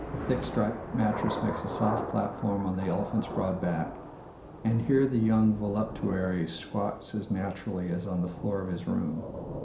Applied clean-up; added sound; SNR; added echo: none; Thunder / Rain; 9 dB; reverberation time 0.5 s.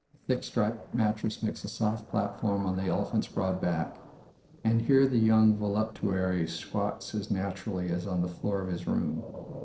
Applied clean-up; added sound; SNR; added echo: neural separator model SepFormer DNS4.